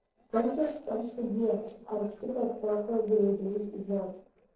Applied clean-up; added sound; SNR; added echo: neural separator model SepFormer DNS4.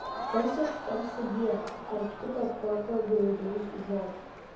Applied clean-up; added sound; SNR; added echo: none; Crowd; 9 dB; reverberation time 0.8 s.